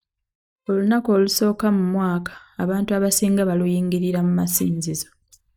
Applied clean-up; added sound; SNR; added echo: neural mask model DeepFilterNet 3.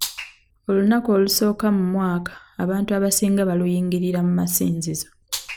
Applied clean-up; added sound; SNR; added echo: none; none; none; none.